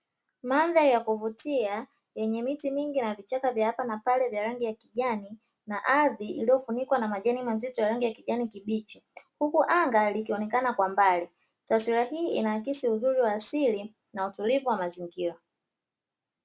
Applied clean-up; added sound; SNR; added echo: none; none; none; none.